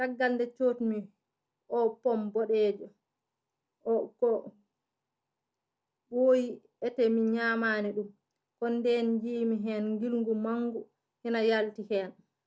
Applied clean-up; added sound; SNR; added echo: none; none; none; none.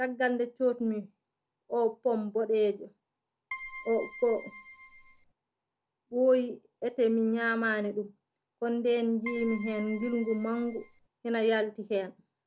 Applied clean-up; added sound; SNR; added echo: none; Keyboard (musical); 14 dB; none.